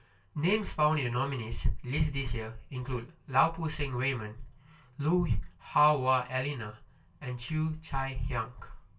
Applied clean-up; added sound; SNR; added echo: none; none; none; reverberation time 0.2 s.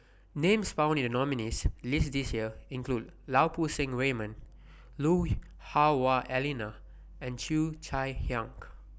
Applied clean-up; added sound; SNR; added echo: none; none; none; none.